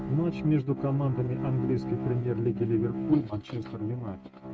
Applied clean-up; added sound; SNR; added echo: neural mask model RNNoise.